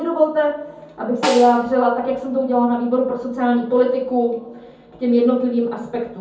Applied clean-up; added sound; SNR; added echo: none; Snare drum; 12 dB; reverberation time 0.6 s.